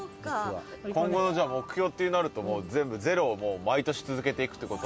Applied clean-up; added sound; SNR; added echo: none; none; none; none.